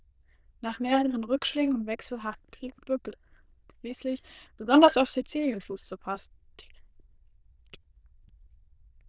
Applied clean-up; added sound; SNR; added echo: neural diffusion model UNIVERSE++.